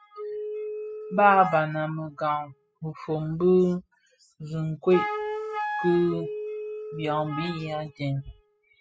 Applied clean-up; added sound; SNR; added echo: classical method spectral subtraction.